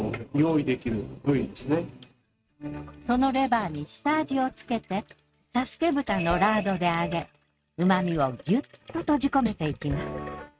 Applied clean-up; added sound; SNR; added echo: neural mask model RNNoise.